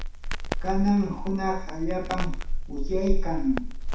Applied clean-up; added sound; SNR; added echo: none; Crackle; -2 dB; reverberation time 0.7 s.